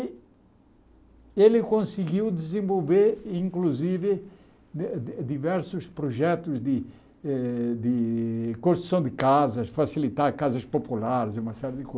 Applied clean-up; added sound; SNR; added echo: none; none; none; none.